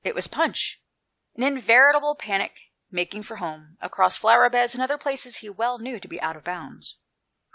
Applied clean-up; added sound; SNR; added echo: none; none; none; none.